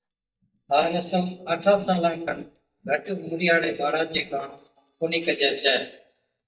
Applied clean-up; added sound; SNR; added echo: neural mask model DeepFilterNet 3.